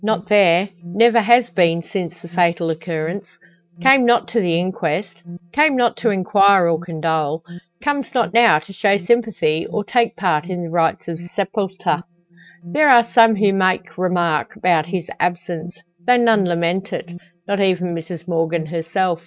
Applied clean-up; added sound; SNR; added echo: neural mask model RNNoise.